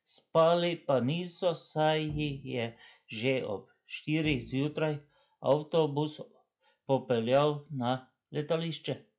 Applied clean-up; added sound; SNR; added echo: classical method log-MMSE.